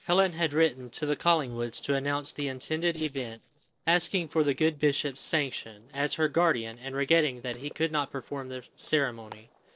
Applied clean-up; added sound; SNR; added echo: neural separator model SepFormer DNS4.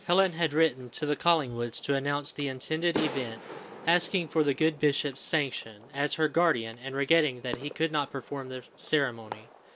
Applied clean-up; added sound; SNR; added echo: none; Fireworks; 16 dB; none.